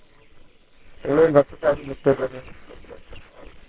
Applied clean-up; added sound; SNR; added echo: neural separator model SepFormer WHAMR!.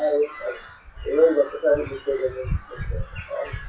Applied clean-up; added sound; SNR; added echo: classical method WPE with log-MMSE.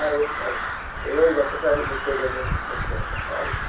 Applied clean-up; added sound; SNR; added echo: none; Crow; 2 dB; reverberation time 0.3 s.